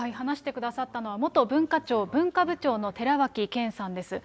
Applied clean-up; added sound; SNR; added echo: none; none; none; none.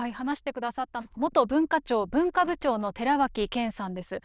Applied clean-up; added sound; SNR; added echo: neural diffusion model UNIVERSE++.